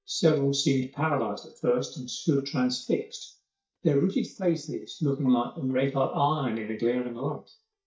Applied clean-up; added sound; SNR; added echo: neural mask model DeepFilterNet 3.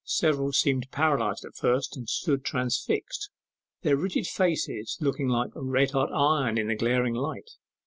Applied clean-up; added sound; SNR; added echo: none; none; none; none.